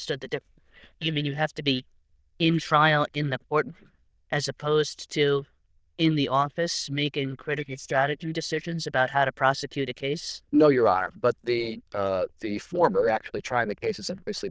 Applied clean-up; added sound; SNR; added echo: neural diffusion model UNIVERSE++.